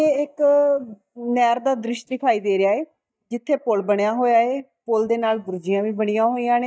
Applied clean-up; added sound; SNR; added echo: neural mask model DeepFilterNet 3.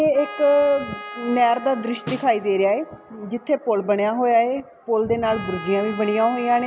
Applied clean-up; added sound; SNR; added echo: none; Trumpet + Snare drum; 16 dB; none.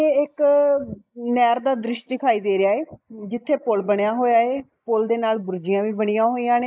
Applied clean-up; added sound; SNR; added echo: neural mask model Resemble Enhance denoiser.